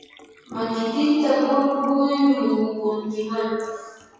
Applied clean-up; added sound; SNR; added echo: classical method WPE with log-MMSE.